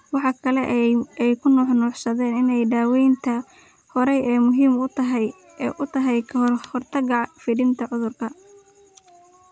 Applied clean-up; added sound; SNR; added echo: none; none; none; none.